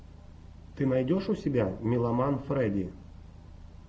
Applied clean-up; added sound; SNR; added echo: none; none; none; none.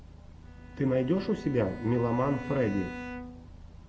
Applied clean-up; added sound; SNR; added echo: none; Bowed string instrument; 13 dB; none.